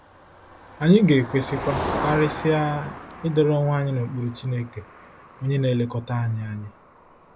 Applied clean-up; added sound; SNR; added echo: none; Motor vehicle (road); 11 dB; none.